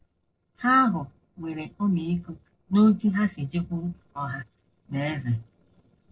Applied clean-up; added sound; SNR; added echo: neural separator model SepFormer DNS4.